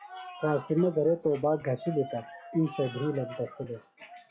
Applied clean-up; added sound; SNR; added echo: classical method log-MMSE.